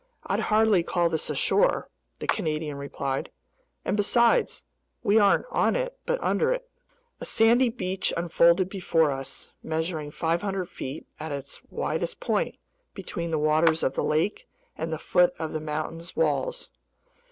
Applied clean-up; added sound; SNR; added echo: none; Clapping; 11 dB; none.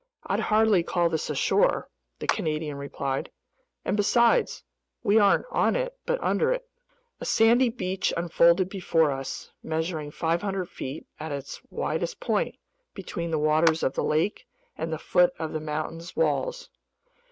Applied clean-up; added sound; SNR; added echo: neural mask model RNNoise.